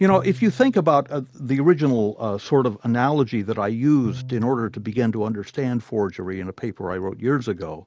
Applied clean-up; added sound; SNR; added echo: none; Bowed string instrument; 19 dB; none.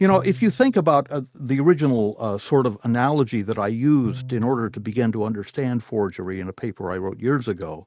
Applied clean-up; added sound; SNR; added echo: neural mask model RNNoise.